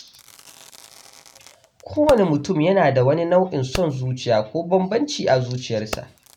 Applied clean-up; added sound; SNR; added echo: none; Fireworks; 18 dB; none.